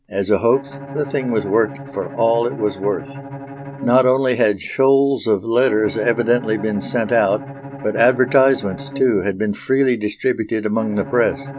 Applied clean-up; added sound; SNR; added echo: none; Bowed string instrument; 14 dB; none.